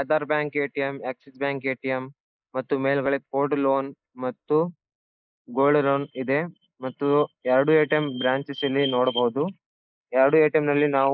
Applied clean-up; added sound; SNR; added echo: neural mask model Resemble Enhance denoiser.